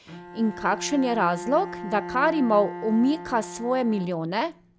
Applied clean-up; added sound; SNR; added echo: none; Bowed string instrument; 12 dB; none.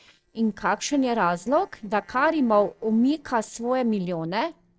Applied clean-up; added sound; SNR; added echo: neural separator model SepFormer DNS4.